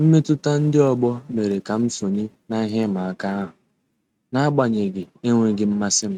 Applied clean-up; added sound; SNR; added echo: neural mask model RNNoise.